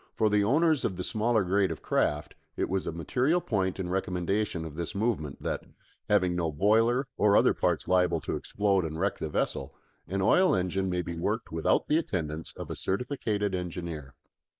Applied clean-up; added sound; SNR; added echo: neural mask model Resemble Enhance denoiser.